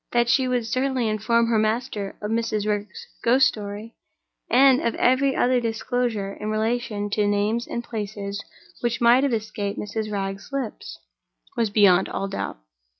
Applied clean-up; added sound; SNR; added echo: none; none; none; none.